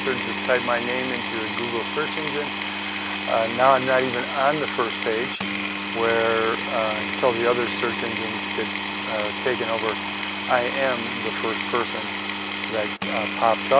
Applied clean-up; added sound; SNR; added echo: none; Power tool; 3 dB; none.